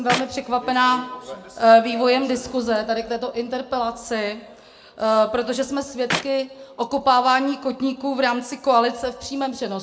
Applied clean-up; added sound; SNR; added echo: none; Clapping; 9 dB; reverberation time 0.6 s.